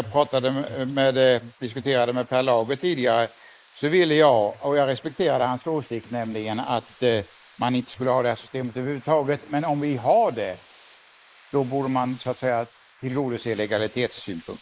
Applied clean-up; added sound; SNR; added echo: neural mask model Resemble Enhance denoiser.